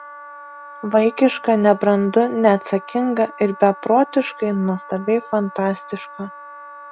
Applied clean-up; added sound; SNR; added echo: none; Wind instrument, woodwind instrument; 18 dB; none.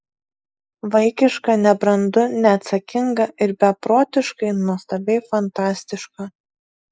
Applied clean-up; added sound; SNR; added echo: neural mask model Resemble Enhance denoiser.